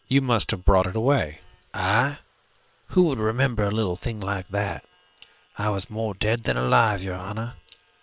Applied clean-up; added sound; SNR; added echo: neural separator model SepFormer WHAM!.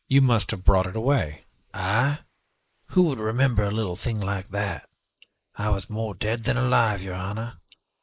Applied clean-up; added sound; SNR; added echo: neural mask model Resemble Enhance denoiser.